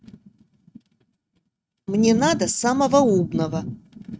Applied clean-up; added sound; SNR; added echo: neural mask model RNNoise.